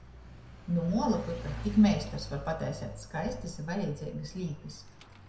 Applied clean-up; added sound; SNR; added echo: none; Mechanisms / Bicycle; 11 dB; reverberation time 0.6 s.